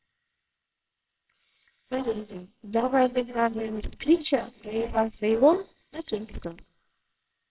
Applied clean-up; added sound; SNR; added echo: neural separator model SepFormer WHAMR!.